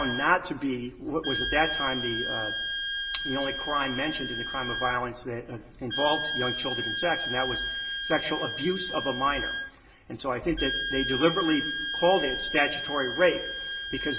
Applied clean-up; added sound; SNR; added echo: none; Wind instrument, woodwind instrument; 4 dB; reverberation time 0.8 s.